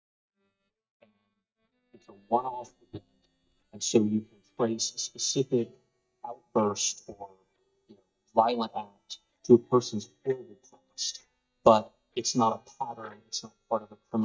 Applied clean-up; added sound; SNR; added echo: neural mask model DeepFilterNet 3.